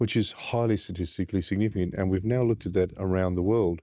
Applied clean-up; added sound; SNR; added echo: neural mask model DeepFilterNet 3.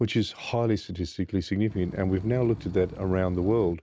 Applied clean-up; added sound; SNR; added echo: none; Engine / Truck / Car; 16 dB; none.